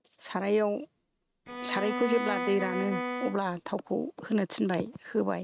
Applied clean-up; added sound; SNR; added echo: neural mask model RNNoise.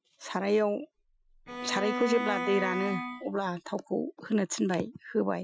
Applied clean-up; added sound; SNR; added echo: classical method Wiener filter.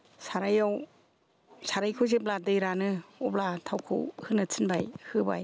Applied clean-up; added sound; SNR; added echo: none; none; none; none.